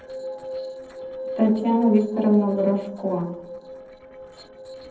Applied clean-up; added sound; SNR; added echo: neural separator model SepFormer DNS4.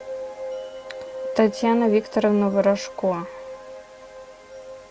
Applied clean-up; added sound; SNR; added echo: none; none; none; none.